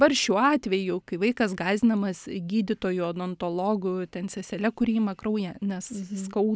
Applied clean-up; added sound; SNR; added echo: none; none; none; none.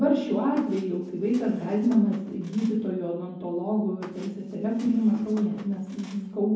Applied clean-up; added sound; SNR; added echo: none; Squeak; 19 dB; reverberation time 0.9 s.